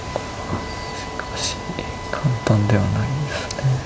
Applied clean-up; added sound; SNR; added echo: none; Wind instrument, woodwind instrument; 15 dB; none.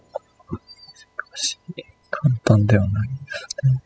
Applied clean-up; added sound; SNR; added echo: classical method spectral subtraction.